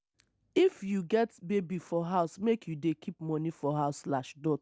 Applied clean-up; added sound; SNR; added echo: none; none; none; none.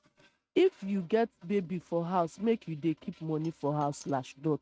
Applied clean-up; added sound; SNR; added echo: neural mask model RNNoise.